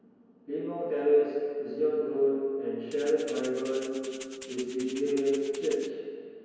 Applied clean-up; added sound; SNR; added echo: none; Rattle (instrument); 17 dB; reverberation time 2.2 s.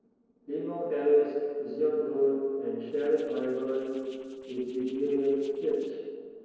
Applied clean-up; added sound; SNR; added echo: neural separator model SepFormer DNS4.